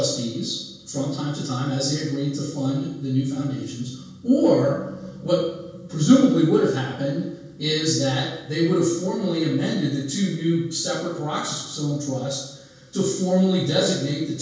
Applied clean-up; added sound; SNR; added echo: none; none; none; reverberation time 0.6 s.